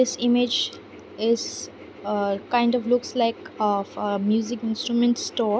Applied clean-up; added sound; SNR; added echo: none; none; none; none.